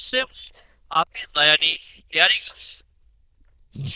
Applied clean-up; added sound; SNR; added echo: neural diffusion model UNIVERSE++.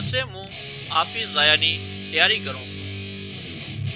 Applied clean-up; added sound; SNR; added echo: none; Guitar; 6 dB; none.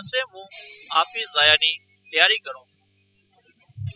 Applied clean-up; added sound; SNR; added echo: classical method spectral subtraction.